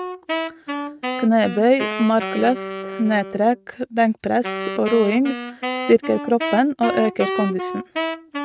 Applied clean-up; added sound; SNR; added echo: neural mask model RNNoise.